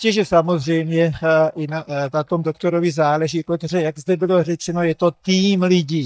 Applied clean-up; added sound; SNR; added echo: neural mask model DeepFilterNet 3.